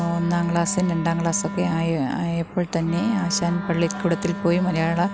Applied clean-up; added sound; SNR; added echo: none; Wind instrument, woodwind instrument; 10 dB; none.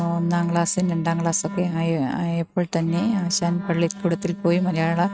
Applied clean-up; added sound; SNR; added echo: neural mask model RNNoise.